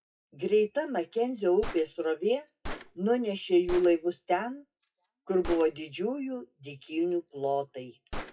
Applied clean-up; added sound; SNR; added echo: classical method WPE with log-MMSE.